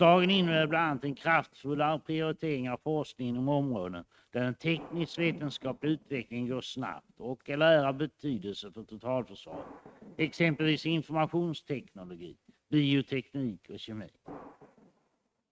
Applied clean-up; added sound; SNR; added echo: neural mask model RNNoise.